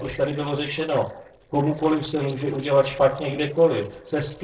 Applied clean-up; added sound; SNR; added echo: neural separator model SepFormer DNS4.